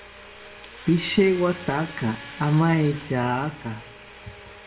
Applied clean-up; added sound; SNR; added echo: none; Domestic sounds, home sounds; 17 dB; reverberation time 0.5 s.